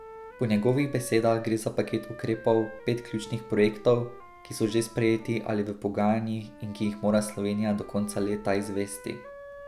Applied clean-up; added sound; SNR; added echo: none; Wind instrument, woodwind instrument; 18 dB; none.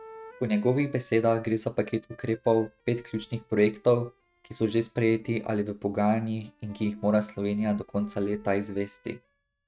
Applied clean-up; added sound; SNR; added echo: neural mask model RNNoise.